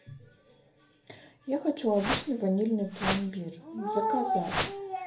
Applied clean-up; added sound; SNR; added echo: none; Whoosh, swoosh, swish; 1 dB; reverberation time 0.3 s.